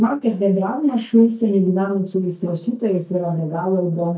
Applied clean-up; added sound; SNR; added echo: neural mask model DeepFilterNet 3.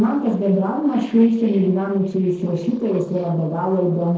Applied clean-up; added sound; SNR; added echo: neural separator model SepFormer DNS4.